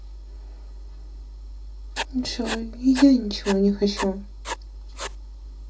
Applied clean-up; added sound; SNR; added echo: none; Writing; 11 dB; reverberation time 0.2 s.